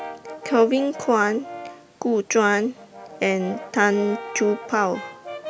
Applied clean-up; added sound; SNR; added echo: none; Brass instrument; 13 dB; none.